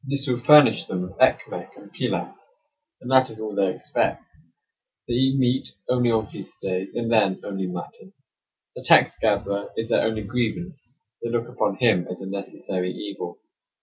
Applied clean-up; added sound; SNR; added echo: none; none; none; none.